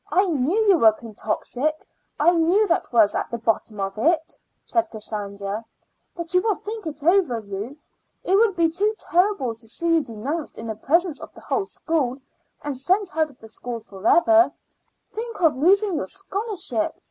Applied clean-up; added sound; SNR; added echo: none; none; none; none.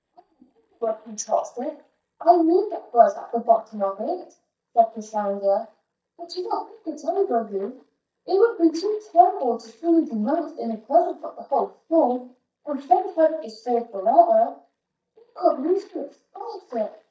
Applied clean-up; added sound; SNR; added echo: neural mask model DeepFilterNet 3.